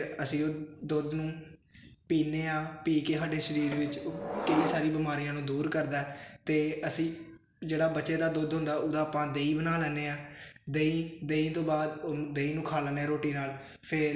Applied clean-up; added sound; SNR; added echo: none; Subway, metro, underground; 5 dB; none.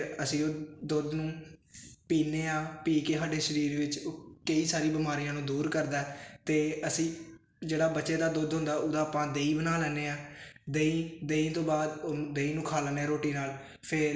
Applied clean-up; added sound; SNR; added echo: none; none; none; none.